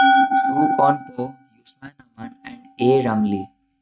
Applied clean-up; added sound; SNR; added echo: neural mask model RNNoise.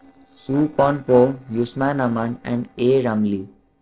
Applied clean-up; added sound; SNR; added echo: neural separator model SepFormer DNS4.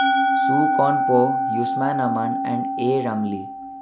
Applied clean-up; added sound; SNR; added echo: none; Musical instrument; -2 dB; none.